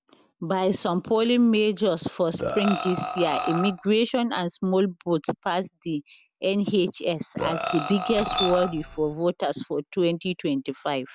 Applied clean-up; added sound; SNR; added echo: none; Burping, eructation + Doorbell; 3 dB; none.